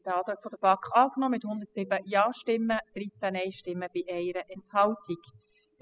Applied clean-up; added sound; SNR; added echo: classical method spectral subtraction.